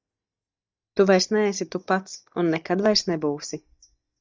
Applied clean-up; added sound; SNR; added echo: neural mask model DeepFilterNet 3.